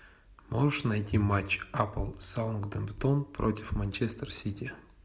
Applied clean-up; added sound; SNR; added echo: none; Bowed string instrument; 14 dB; none.